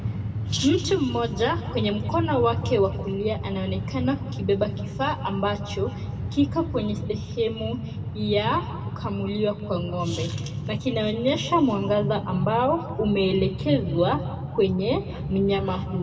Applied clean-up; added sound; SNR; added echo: none; Train; 5 dB; reverberation time 1.5 s.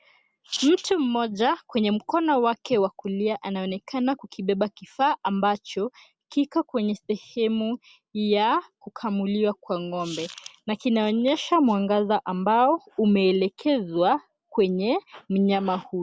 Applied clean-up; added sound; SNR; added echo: none; none; none; none.